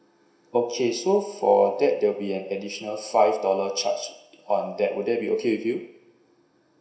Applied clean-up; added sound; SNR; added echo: none; none; none; reverberation time 0.7 s.